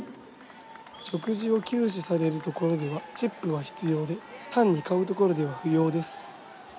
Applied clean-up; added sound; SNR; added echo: none; Crowd / Cheering; 16 dB; none.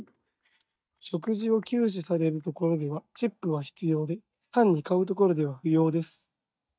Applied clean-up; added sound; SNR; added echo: neural mask model DeepFilterNet 3.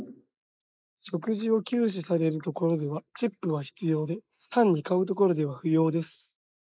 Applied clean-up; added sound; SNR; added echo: neural mask model Resemble Enhance denoiser.